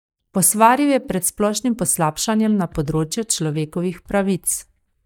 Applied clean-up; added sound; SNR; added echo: neural mask model DeepFilterNet 3.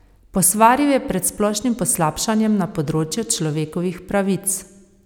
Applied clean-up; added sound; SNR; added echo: none; none; none; none.